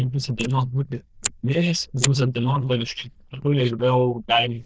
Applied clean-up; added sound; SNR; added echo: neural diffusion model UNIVERSE++.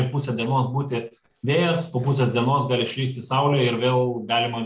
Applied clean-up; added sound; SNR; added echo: neural separator model SepFormer DNS4.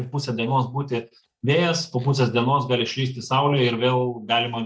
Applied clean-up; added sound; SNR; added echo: neural mask model DeepFilterNet 3.